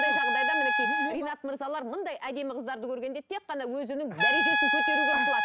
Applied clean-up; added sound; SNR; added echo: none; Trumpet; -5 dB; none.